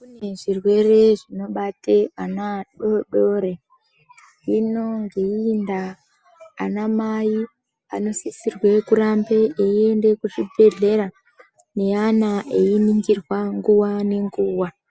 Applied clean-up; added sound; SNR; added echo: none; none; none; none.